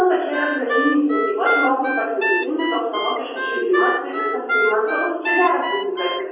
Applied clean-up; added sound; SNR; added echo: none; Harmonica; 3 dB; reverberation time 1.3 s.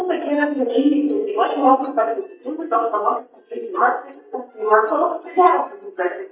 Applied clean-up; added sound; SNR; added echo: neural mask model DeepFilterNet 3.